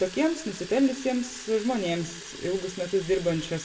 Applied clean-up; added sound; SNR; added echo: none; Fill (with liquid) / Water tap, faucet; 15 dB; reverberation time 0.6 s.